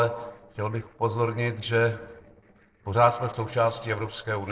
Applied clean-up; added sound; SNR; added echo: neural separator model SepFormer DNS4.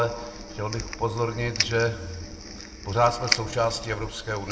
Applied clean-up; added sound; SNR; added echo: none; Crackle; 6 dB; reverberation time 1.5 s.